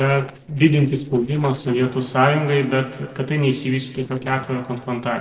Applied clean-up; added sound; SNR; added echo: neural separator model SepFormer DNS4.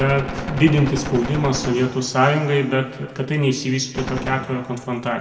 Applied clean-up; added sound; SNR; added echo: none; Gunshot, gunfire; 11 dB; reverberation time 1.7 s.